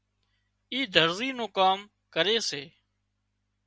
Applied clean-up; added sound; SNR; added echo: none; none; none; none.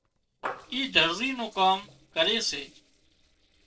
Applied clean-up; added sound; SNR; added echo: neural separator model SepFormer DNS4.